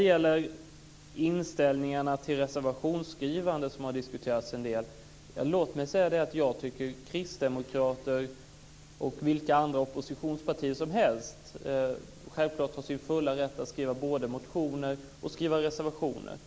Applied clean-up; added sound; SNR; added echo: none; none; none; none.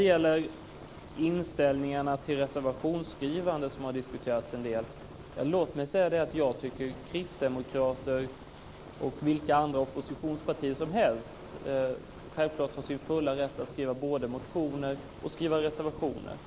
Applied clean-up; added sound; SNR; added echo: none; Fire; 16 dB; none.